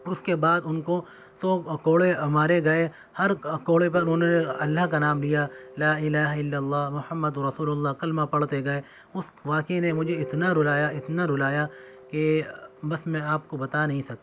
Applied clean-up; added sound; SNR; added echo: none; Guitar; 18 dB; none.